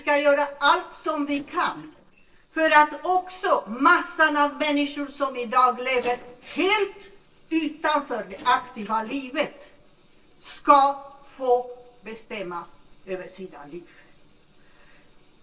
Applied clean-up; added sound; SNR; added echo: neural separator model SepFormer DNS4.